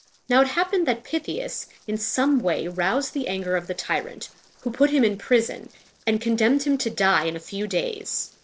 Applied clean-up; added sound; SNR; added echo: neural separator model SepFormer DNS4.